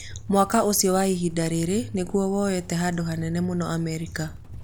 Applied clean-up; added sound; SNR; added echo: none; Livestock, farm animals, working animals; 19 dB; none.